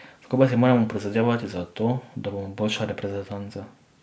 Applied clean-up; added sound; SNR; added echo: none; none; none; none.